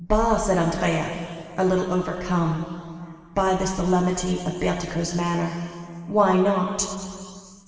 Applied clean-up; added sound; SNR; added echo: none; none; none; reverberation time 2.4 s.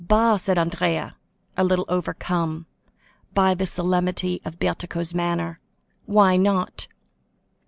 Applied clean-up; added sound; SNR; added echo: none; none; none; none.